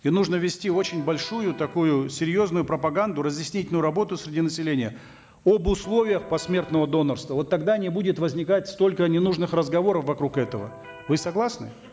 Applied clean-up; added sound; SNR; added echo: none; Electric guitar; 18 dB; none.